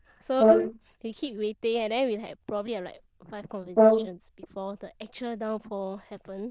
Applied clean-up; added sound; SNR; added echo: neural diffusion model UNIVERSE++.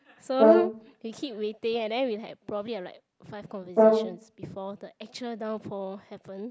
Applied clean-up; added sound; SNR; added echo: none; Brass instrument; -5 dB; none.